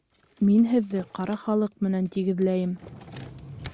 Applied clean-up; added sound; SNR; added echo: none; Drawer open or close; 20 dB; none.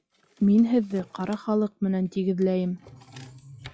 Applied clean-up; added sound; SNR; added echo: classical method log-MMSE.